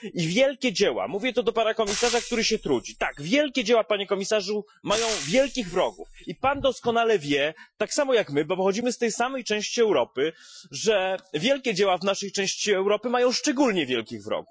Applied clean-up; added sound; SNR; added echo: classical method Wiener filter.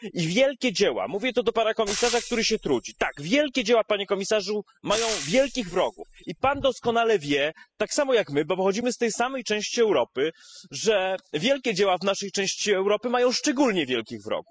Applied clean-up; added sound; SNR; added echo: classical method spectral subtraction.